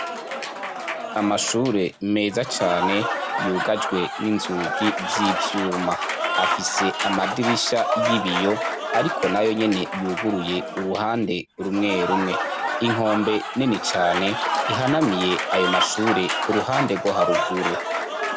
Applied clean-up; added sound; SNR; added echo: none; Applause / Crowd; 2 dB; none.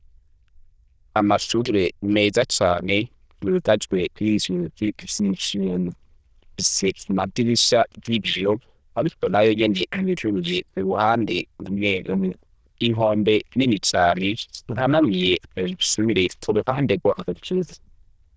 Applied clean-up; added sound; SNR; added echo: neural diffusion model UNIVERSE++.